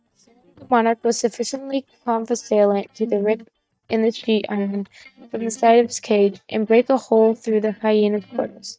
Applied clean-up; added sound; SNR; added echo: neural mask model DeepFilterNet 3.